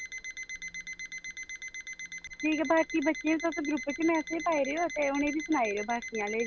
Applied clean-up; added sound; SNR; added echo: none; Alarm; 10 dB; none.